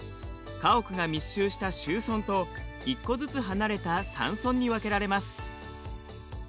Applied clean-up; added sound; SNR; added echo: none; none; none; none.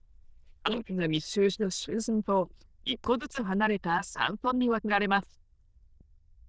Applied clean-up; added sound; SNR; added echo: neural diffusion model UNIVERSE++.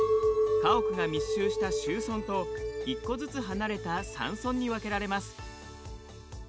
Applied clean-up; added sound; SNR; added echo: none; Chink, clink; -1 dB; none.